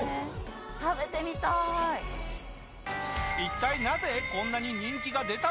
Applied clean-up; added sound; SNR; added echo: none; none; none; none.